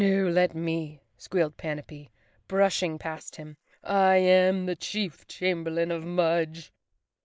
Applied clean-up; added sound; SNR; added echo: neural mask model Resemble Enhance denoiser.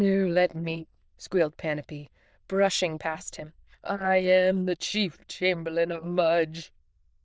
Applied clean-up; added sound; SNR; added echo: neural diffusion model UNIVERSE++.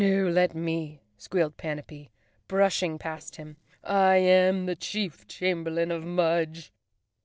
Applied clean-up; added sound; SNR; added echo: neural separator model SepFormer DNS4.